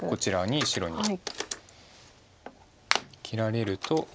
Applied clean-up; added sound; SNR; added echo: none; Finger snapping; 4 dB; none.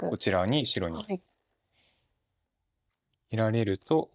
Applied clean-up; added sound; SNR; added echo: neural mask model DeepFilterNet 3.